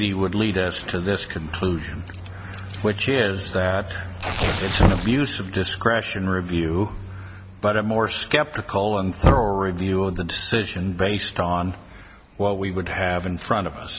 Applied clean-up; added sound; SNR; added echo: none; Tearing + Knock; 4 dB; none.